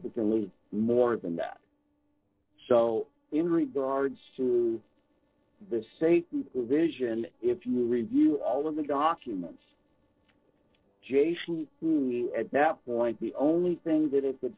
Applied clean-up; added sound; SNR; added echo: neural separator model SepFormer DNS4.